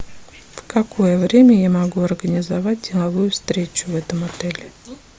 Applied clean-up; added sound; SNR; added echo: none; none; none; none.